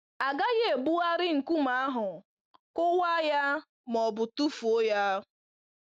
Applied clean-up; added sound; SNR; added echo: none; none; none; none.